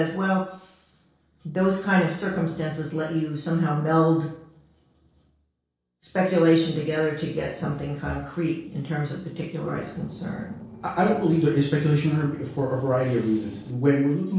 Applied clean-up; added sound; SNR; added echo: neural separator model SepFormer DNS4.